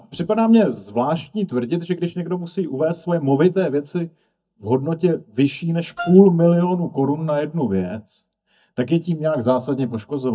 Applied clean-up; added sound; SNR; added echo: neural mask model DeepFilterNet 3.